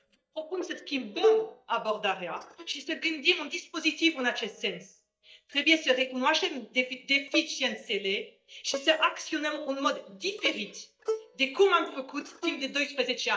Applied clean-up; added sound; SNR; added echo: neural mask model DeepFilterNet 3.